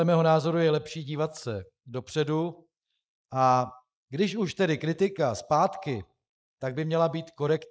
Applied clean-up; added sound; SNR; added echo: neural mask model Resemble Enhance denoiser.